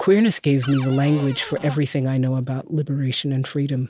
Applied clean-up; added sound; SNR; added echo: none; Cupboard open or close; 14 dB; none.